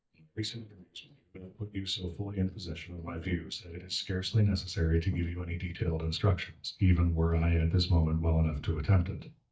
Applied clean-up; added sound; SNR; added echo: neural mask model DeepFilterNet 3.